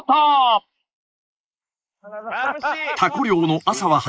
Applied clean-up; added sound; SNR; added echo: neural mask model Resemble Enhance denoiser.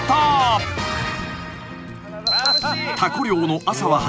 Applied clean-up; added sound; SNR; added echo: none; Fire; 15 dB; none.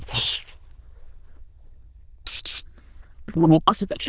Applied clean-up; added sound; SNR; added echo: neural diffusion model UNIVERSE++.